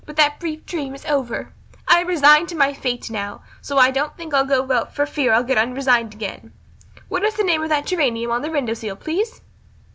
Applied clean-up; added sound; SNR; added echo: none; none; none; none.